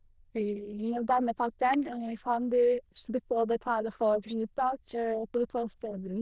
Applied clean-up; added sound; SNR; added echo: neural diffusion model UNIVERSE++.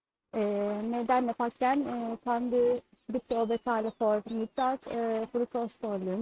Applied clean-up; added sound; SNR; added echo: neural mask model RNNoise.